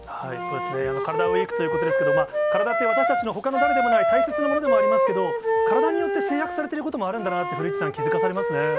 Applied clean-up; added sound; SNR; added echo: none; Wind instrument, woodwind instrument; -4 dB; none.